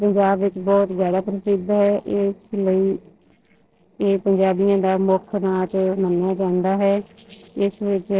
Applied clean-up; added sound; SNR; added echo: neural separator model SepFormer DNS4.